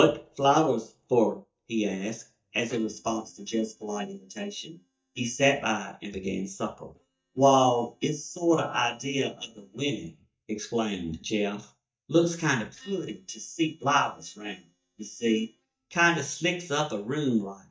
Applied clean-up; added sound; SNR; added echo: neural mask model DeepFilterNet 3.